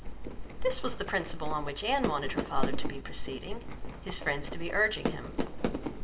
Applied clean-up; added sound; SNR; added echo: none; Fireworks; 7 dB; reverberation time 0.5 s.